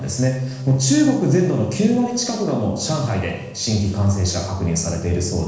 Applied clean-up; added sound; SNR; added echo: neural separator model SepFormer DNS4.